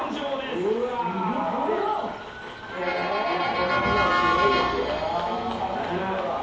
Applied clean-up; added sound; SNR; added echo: none; Motor vehicle (road) / Siren; 3 dB; reverberation time 2.2 s.